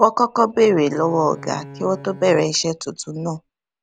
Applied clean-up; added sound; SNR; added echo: none; Bowed string instrument; 20 dB; none.